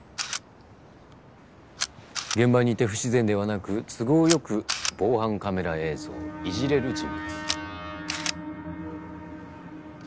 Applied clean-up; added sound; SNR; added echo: none; Camera; 11 dB; none.